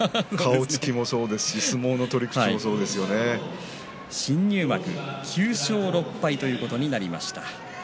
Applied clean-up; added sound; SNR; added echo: none; none; none; none.